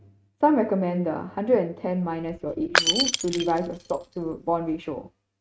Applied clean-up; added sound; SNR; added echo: neural mask model RNNoise.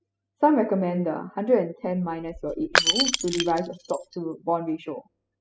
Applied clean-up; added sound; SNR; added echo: classical method spectral subtraction.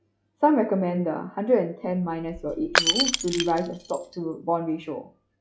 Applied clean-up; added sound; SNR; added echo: classical method log-MMSE.